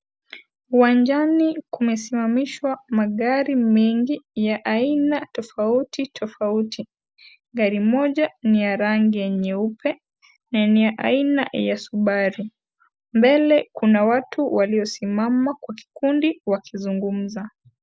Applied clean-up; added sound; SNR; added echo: none; none; none; none.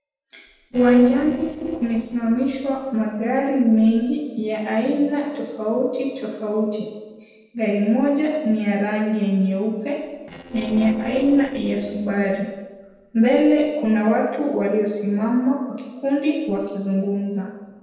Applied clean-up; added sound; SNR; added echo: neural separator model SepFormer DNS4.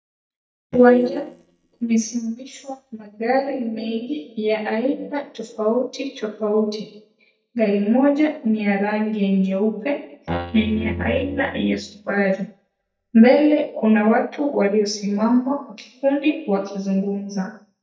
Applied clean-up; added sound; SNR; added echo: neural mask model DeepFilterNet 3.